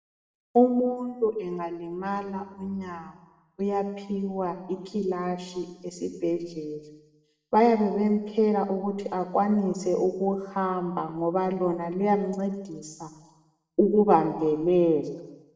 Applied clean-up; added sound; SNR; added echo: none; none; none; reverberation time 0.9 s.